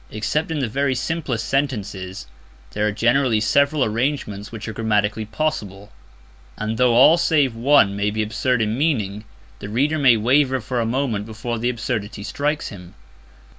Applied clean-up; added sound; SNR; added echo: none; none; none; none.